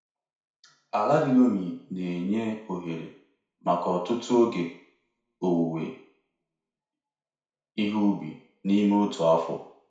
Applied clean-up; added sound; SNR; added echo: none; none; none; reverberation time 0.6 s.